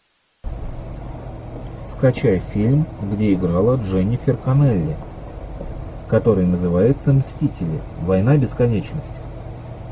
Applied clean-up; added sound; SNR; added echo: none; none; none; none.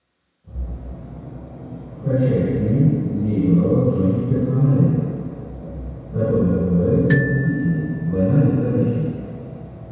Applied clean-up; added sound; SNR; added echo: none; Glockenspiel; 15 dB; reverberation time 1.9 s.